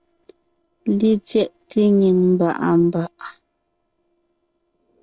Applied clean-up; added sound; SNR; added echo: neural separator model SepFormer DNS4.